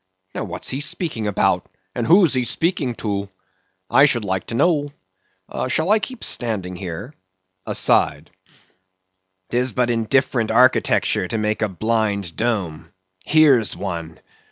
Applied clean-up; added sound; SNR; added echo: none; none; none; none.